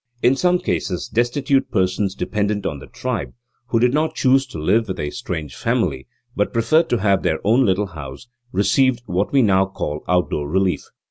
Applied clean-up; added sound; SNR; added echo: none; none; none; none.